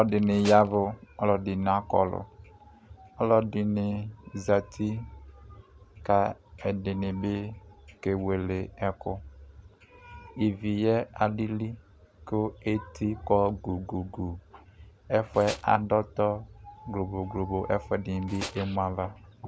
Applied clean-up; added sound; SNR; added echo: none; Tools; 12 dB; none.